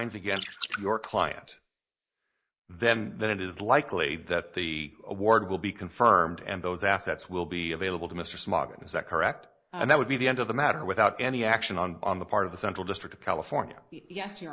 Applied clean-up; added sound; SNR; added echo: neural mask model Resemble Enhance denoiser.